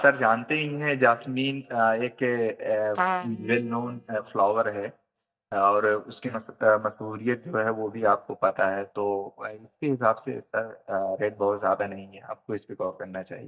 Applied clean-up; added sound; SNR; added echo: neural mask model DeepFilterNet 3.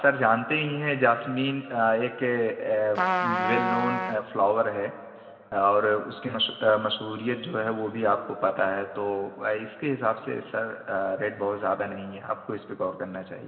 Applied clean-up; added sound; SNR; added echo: none; Trumpet; 1 dB; reverberation time 2.3 s.